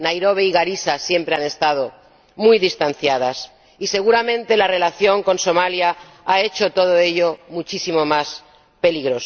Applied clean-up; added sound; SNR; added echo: none; none; none; none.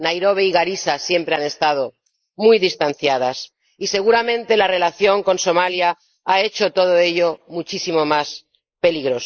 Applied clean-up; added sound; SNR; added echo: neural mask model Resemble Enhance denoiser.